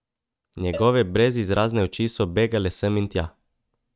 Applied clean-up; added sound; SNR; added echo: neural mask model RNNoise.